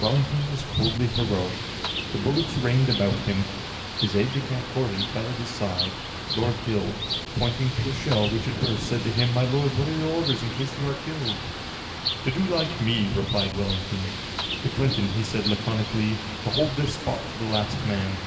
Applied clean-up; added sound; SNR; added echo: none; Bird; 5 dB; reverberation time 2.0 s.